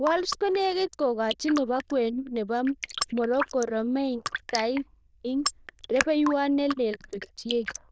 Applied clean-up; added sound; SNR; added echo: neural diffusion model UNIVERSE++.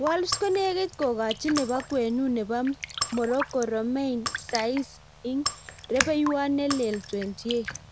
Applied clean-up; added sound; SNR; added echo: none; Raindrop + Shatter; 8 dB; none.